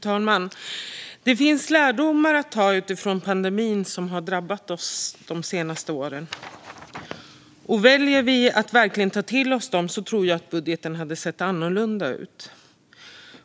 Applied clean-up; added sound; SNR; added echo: none; none; none; none.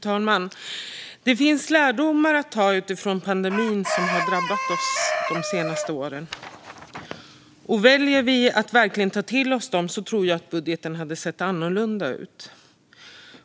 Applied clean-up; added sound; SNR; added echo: none; Chicken, rooster; 3 dB; none.